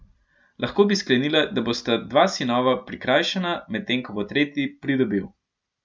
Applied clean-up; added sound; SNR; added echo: none; none; none; none.